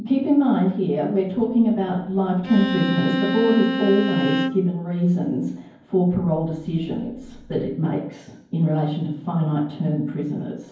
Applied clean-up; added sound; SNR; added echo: none; Bowed string instrument; 4 dB; reverberation time 0.9 s.